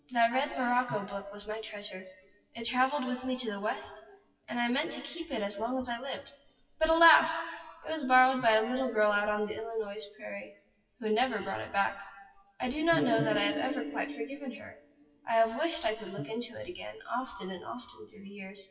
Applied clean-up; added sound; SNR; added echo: classical method WPE with log-MMSE.